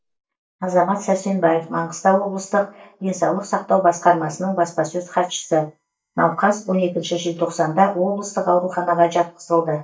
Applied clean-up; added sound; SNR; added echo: neural mask model DeepFilterNet 3.